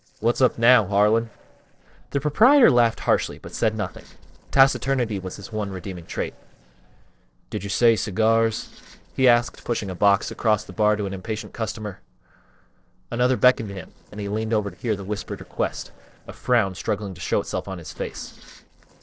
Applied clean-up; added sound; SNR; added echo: neural separator model SepFormer DNS4.